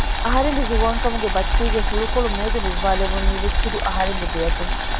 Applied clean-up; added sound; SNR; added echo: none; Boiling; -4 dB; none.